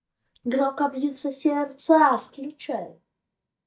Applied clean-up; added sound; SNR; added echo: neural mask model DeepFilterNet 3.